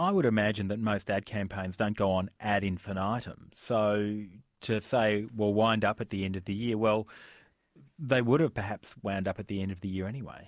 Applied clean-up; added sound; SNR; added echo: none; none; none; none.